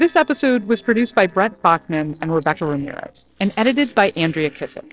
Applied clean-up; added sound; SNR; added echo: neural separator model SepFormer DNS4.